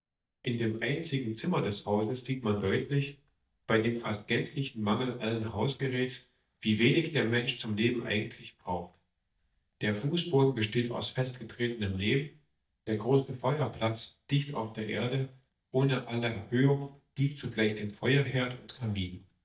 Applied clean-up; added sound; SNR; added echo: neural mask model DeepFilterNet 3.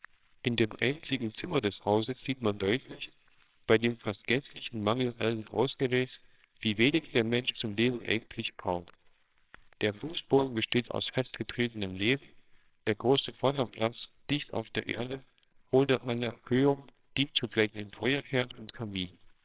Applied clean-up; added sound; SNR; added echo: neural separator model SepFormer WHAMR!.